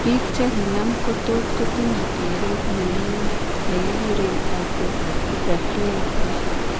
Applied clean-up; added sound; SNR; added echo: none; Stream; -5 dB; none.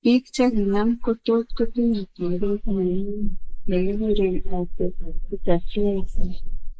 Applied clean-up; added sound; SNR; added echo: neural mask model Resemble Enhance denoiser.